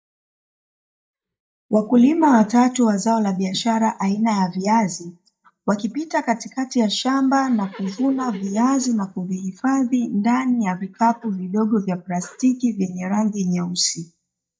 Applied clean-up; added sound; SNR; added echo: neural mask model DeepFilterNet 3.